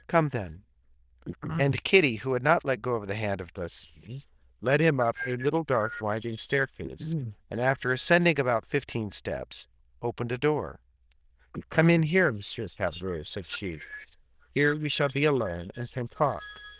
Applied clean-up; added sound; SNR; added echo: neural diffusion model UNIVERSE++.